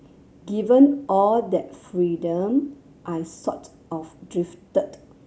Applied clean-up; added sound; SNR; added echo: none; none; none; none.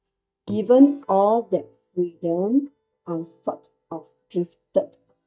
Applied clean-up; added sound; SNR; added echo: neural mask model DeepFilterNet 3.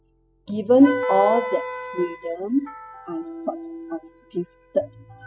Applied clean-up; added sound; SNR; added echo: classical method spectral subtraction.